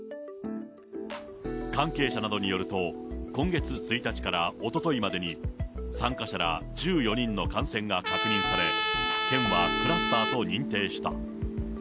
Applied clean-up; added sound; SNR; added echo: none; Trumpet; -1 dB; none.